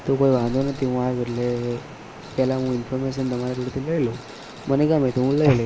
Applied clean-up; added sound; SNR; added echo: neural mask model Resemble Enhance denoiser.